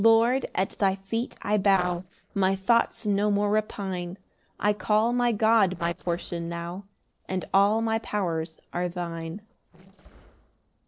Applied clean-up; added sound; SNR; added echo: neural separator model SepFormer DNS4.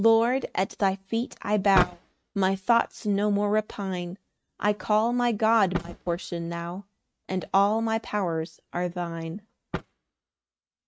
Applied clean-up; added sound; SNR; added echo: neural mask model RNNoise.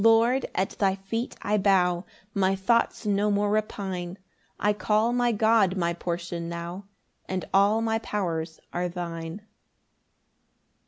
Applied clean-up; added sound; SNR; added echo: none; none; none; none.